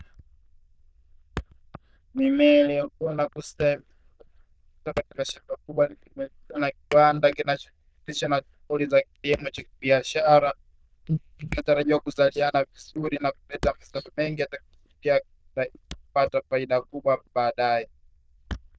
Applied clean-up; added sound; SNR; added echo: neural diffusion model UNIVERSE++.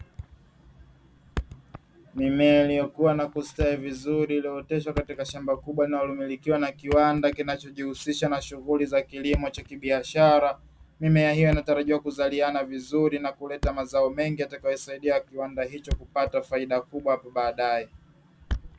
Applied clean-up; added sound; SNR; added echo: none; Thump, thud; 13 dB; none.